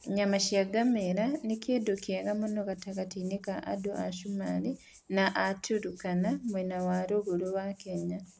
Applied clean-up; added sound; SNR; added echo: none; Rattle (instrument); 17 dB; none.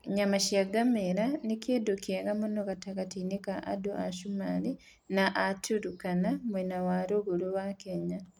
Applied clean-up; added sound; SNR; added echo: none; none; none; none.